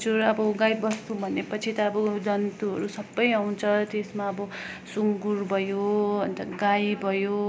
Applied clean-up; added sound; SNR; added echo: none; none; none; none.